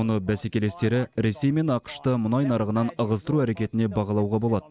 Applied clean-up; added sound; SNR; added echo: none; none; none; none.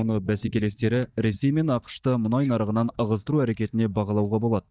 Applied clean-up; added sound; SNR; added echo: neural mask model DeepFilterNet 3.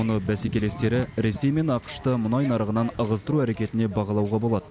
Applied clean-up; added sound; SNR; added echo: none; Wind / Ocean / Boat, Water vehicle; 15 dB; none.